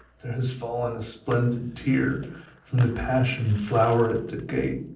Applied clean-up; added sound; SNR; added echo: neural separator model SepFormer DNS4.